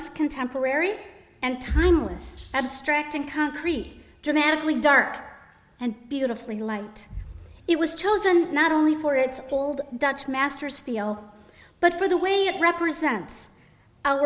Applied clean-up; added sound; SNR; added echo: none; Rattle (instrument); 17 dB; none.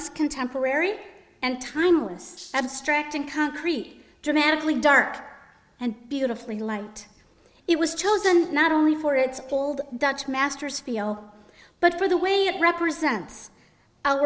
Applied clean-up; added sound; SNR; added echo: neural separator model SepFormer DNS4.